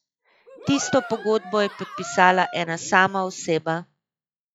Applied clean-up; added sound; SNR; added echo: classical method log-MMSE.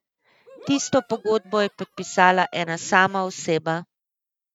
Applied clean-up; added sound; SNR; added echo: neural mask model RNNoise.